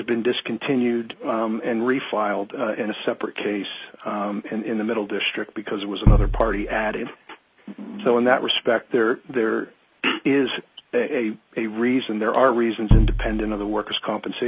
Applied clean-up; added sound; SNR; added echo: none; Bass drum; -4 dB; none.